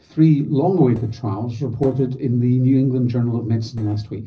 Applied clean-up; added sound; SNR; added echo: neural separator model SepFormer DNS4.